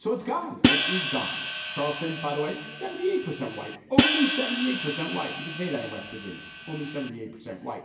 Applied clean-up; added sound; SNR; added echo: none; Hi-hat; -4 dB; reverberation time 1.0 s.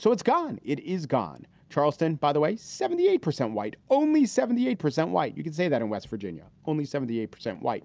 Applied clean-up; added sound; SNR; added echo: none; none; none; none.